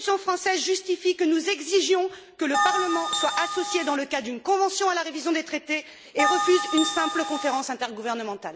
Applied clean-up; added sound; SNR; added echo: none; Bell; 1 dB; none.